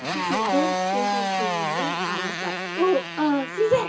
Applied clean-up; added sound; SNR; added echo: none; Motorcycle; 0 dB; reverberation time 0.2 s.